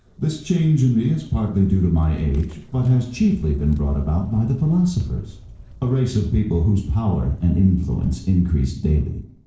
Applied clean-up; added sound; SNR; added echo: neural separator model SepFormer DNS4.